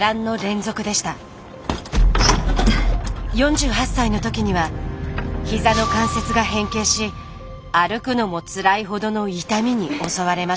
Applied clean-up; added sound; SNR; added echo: none; none; none; none.